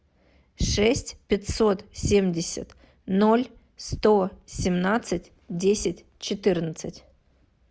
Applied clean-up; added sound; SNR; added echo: none; none; none; none.